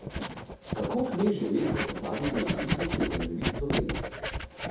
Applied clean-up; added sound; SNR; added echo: none; Writing; 1 dB; reverberation time 0.7 s.